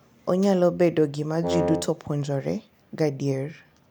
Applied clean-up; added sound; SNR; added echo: none; Wind instrument, woodwind instrument; 3 dB; none.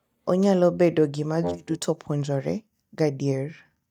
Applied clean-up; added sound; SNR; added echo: neural mask model DeepFilterNet 3.